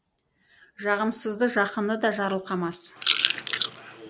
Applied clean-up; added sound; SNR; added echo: none; Chewing, mastication / Crushing; -1 dB; none.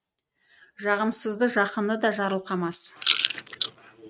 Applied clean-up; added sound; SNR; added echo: neural mask model RNNoise.